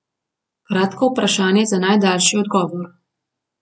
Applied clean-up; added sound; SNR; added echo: none; none; none; none.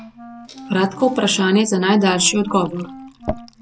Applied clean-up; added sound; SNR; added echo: none; Wind instrument, woodwind instrument + Liquid; 15 dB; none.